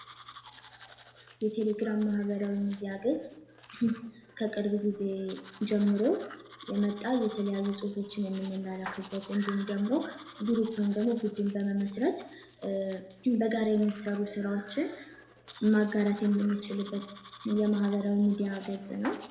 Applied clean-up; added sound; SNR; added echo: none; Domestic sounds, home sounds; 20 dB; reverberation time 0.8 s.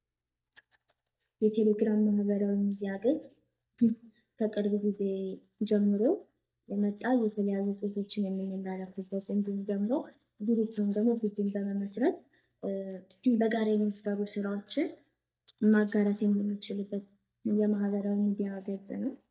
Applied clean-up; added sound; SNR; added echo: neural mask model DeepFilterNet 3.